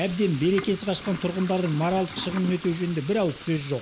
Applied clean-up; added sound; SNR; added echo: none; Toilet flush / Water tap, faucet; 13 dB; none.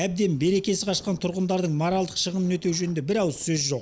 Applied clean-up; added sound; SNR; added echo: none; none; none; none.